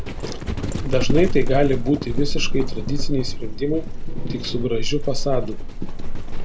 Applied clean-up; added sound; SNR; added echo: none; Livestock, farm animals, working animals; -4 dB; none.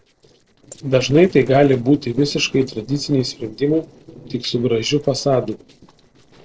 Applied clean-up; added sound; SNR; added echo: neural separator model SepFormer DNS4.